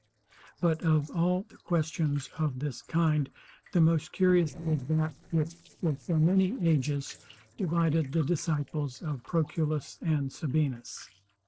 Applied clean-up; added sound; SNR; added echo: neural separator model SepFormer DNS4.